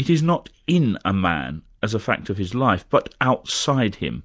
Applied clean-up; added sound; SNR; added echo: none; none; none; none.